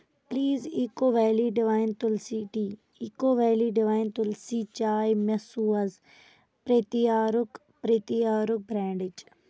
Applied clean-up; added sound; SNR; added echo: none; none; none; none.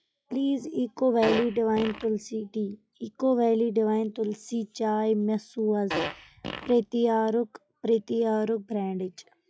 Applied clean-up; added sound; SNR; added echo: classical method log-MMSE.